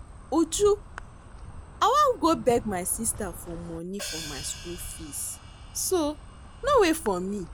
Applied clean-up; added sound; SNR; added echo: none; Insect + Hi-hat; 14 dB; none.